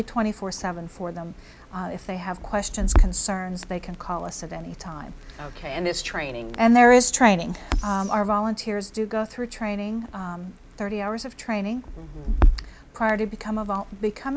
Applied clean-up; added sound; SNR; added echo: none; Crackle; 4 dB; none.